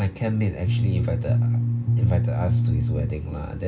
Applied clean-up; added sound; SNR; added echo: none; Bass guitar; -5 dB; none.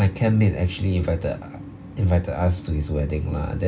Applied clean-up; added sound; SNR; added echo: none; none; none; none.